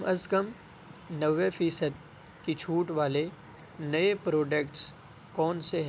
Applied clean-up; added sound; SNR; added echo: none; none; none; none.